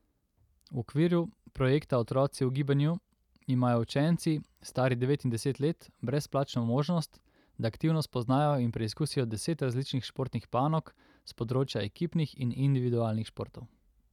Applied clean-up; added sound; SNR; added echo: none; none; none; none.